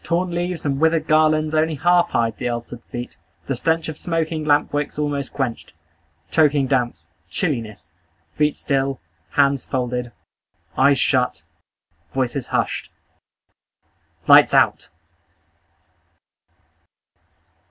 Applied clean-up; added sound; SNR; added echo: none; none; none; none.